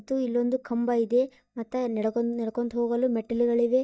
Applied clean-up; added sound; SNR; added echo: neural mask model DeepFilterNet 3.